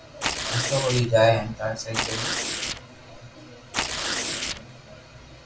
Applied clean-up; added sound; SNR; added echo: none; Tearing; 3 dB; reverberation time 0.2 s.